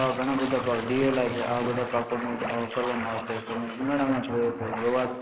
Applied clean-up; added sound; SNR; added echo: neural mask model Resemble Enhance denoiser.